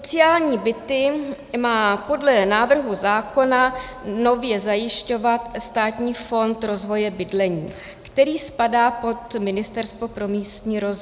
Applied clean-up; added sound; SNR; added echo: none; none; none; none.